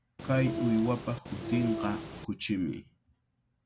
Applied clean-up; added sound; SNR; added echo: none; Train; 5 dB; none.